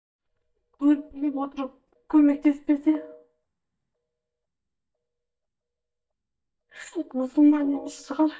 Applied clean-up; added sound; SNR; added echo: neural mask model DeepFilterNet 3.